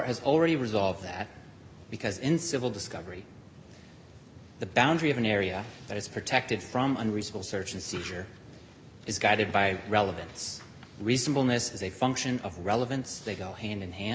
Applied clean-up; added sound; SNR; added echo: none; none; none; none.